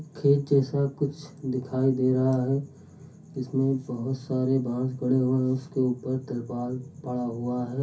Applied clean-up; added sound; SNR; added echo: none; none; none; reverberation time 0.3 s.